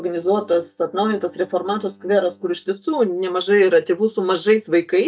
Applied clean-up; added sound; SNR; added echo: neural mask model DeepFilterNet 3.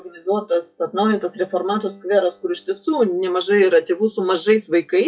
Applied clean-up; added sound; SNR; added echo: classical method WPE with log-MMSE.